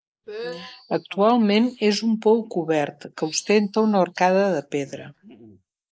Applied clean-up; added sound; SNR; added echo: neural mask model Resemble Enhance denoiser.